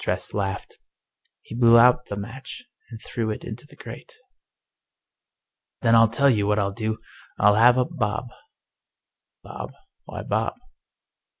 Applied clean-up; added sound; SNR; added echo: none; none; none; none.